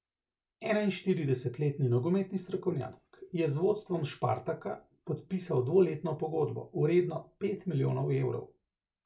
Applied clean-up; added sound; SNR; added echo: none; none; none; none.